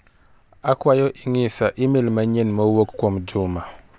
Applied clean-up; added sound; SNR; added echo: none; none; none; none.